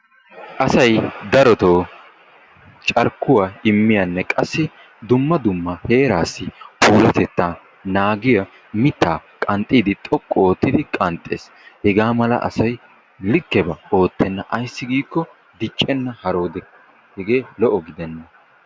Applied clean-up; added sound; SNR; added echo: none; none; none; none.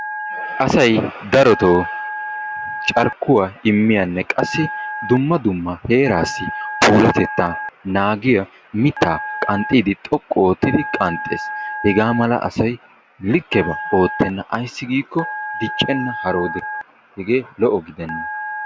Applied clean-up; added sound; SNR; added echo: none; Telephone; 10 dB; none.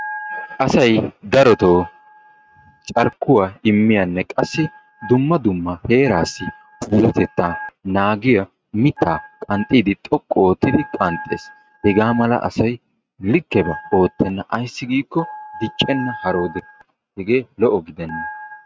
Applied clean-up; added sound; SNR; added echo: neural mask model RNNoise.